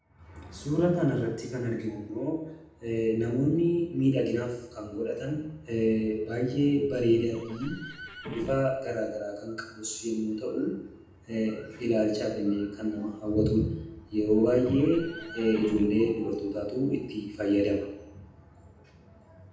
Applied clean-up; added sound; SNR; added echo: none; Livestock, farm animals, working animals; 16 dB; reverberation time 0.8 s.